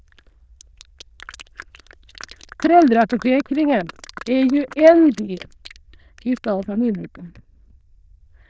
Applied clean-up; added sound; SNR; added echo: neural diffusion model UNIVERSE++.